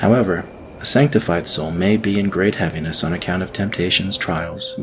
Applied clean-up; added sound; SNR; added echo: none; Subway, metro, underground; 17 dB; none.